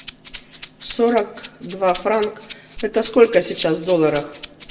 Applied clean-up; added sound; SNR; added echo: none; Rattle (instrument); 9 dB; reverberation time 0.6 s.